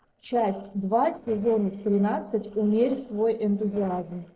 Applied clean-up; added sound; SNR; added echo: neural separator model SepFormer DNS4.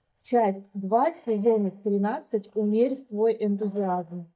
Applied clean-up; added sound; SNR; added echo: neural mask model DeepFilterNet 3.